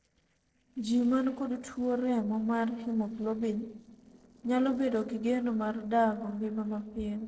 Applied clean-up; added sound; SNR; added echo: neural separator model SepFormer DNS4.